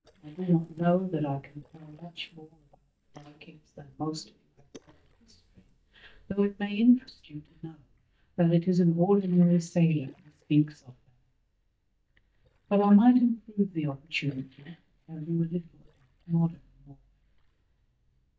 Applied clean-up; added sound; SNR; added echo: neural mask model DeepFilterNet 3.